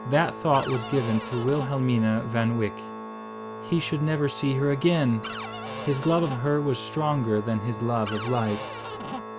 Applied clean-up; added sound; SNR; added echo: none; Organ + Cupboard open or close; 10 dB; none.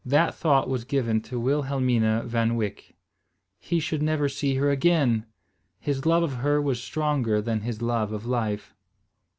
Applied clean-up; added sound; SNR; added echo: none; none; none; none.